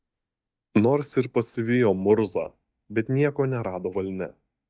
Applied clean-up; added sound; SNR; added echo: neural mask model DeepFilterNet 3.